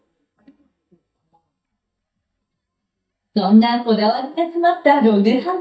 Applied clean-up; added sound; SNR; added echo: neural mask model DeepFilterNet 3.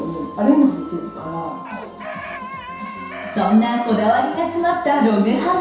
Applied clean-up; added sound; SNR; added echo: none; Chicken, rooster; 14 dB; reverberation time 0.7 s.